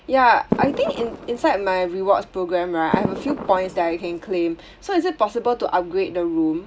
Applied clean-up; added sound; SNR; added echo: none; Fireworks; 9 dB; none.